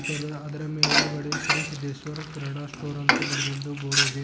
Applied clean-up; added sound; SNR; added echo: none; Frying (food); -4 dB; none.